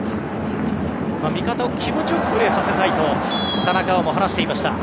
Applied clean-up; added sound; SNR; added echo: none; none; none; none.